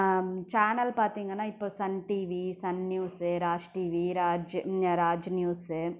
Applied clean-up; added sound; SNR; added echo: none; none; none; none.